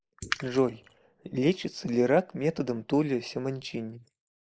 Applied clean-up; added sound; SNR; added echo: neural mask model Resemble Enhance denoiser.